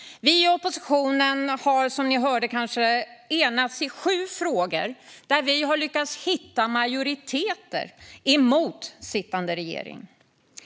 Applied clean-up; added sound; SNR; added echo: none; none; none; none.